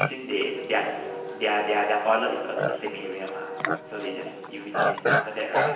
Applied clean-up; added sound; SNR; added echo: none; Livestock, farm animals, working animals; 1 dB; reverberation time 1.0 s.